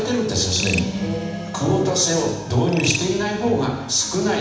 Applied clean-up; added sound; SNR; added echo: none; Frog; 14 dB; reverberation time 1.1 s.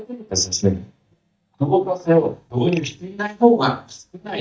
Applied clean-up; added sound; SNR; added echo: neural mask model DeepFilterNet 3.